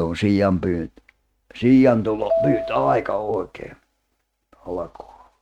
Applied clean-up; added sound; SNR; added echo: neural mask model RNNoise.